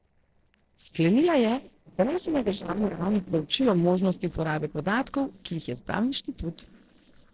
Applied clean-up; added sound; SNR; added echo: neural separator model SepFormer DNS4.